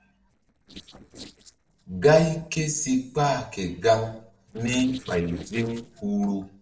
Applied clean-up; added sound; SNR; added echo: neural separator model SepFormer DNS4.